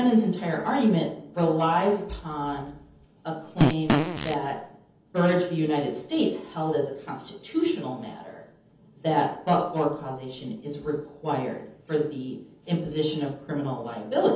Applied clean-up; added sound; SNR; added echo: none; Fart; -2 dB; reverberation time 0.7 s.